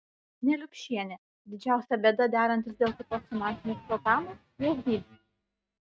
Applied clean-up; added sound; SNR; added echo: neural mask model RNNoise.